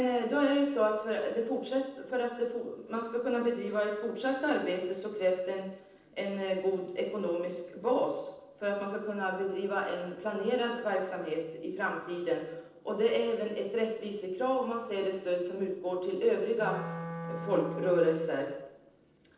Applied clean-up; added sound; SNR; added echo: neural separator model SepFormer DNS4.